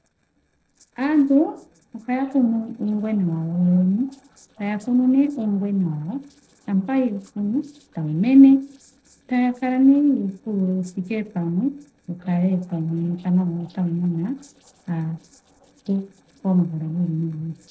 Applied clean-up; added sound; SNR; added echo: neural separator model SepFormer DNS4.